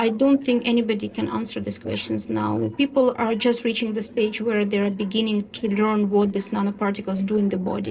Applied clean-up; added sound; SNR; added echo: neural separator model SepFormer DNS4.